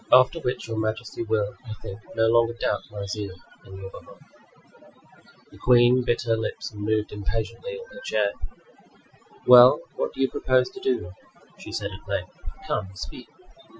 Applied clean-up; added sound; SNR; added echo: classical method Wiener filter.